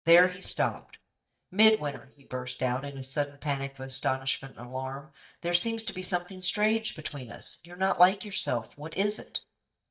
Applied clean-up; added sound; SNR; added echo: neural mask model DeepFilterNet 3.